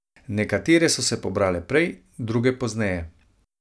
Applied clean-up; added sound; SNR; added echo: none; none; none; none.